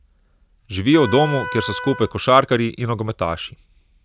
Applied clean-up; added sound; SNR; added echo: none; Wind instrument, woodwind instrument; 12 dB; none.